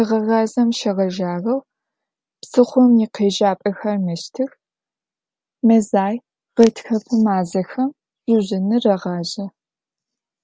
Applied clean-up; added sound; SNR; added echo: none; none; none; none.